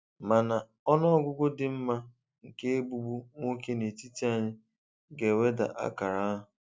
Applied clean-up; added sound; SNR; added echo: none; none; none; none.